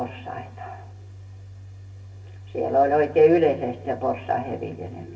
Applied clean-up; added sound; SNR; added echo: none; none; none; reverberation time 0.8 s.